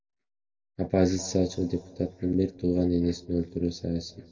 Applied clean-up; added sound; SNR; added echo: none; none; none; reverberation time 1.4 s.